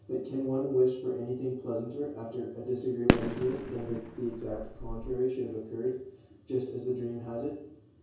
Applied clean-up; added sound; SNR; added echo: none; Fireworks; -1 dB; reverberation time 0.6 s.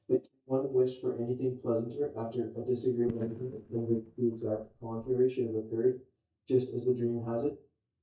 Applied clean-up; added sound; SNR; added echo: neural mask model DeepFilterNet 3.